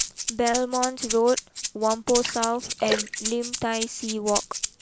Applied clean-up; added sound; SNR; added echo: none; Rattle (instrument) + Splash, splatter; 5 dB; none.